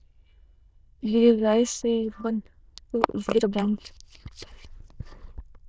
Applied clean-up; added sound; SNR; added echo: neural diffusion model UNIVERSE++.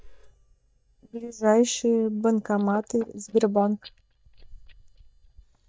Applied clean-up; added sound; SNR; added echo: neural mask model DeepFilterNet 3.